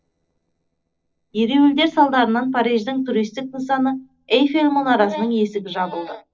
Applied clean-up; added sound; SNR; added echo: neural separator model SepFormer DNS4.